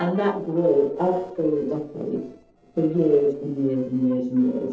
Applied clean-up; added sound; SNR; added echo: neural separator model SepFormer DNS4.